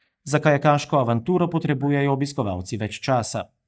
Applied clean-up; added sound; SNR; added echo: neural mask model DeepFilterNet 3.